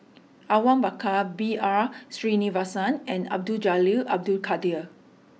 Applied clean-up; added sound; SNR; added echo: none; none; none; none.